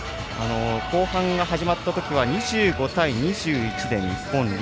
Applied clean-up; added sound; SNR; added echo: none; Wind instrument, woodwind instrument + Meow; 13 dB; none.